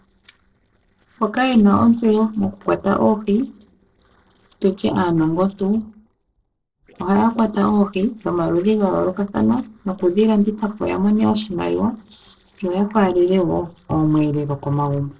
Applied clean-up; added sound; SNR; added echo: neural separator model SepFormer DNS4.